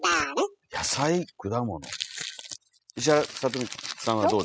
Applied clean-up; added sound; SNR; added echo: classical method spectral subtraction.